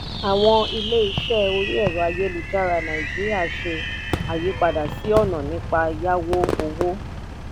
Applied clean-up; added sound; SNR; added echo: none; Engine + Fireworks; 4 dB; none.